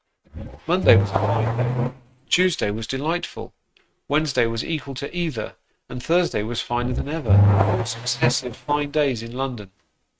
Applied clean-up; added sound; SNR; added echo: neural mask model RNNoise.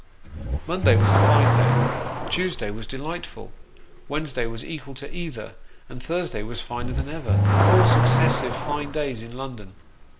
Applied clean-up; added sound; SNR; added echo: none; Accelerating, revving, vroom / Car; -4 dB; none.